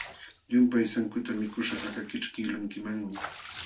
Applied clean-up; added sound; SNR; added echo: none; Bathtub (filling or washing) / Water / Liquid; 14 dB; reverberation time 0.2 s.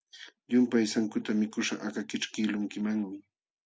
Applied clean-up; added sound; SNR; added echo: none; none; none; none.